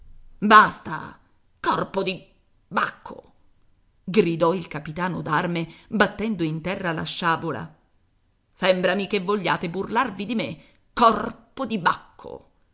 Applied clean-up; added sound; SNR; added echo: none; none; none; none.